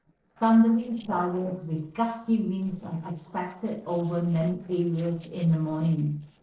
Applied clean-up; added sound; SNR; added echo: neural separator model SepFormer DNS4.